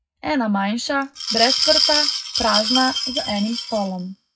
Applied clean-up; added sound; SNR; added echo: classical method WPE with log-MMSE.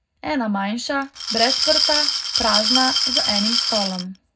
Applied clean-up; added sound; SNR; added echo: none; Glass; -3 dB; reverberation time 0.3 s.